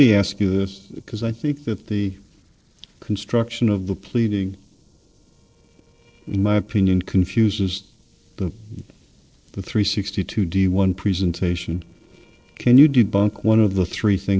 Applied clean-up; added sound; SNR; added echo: neural separator model SepFormer DNS4.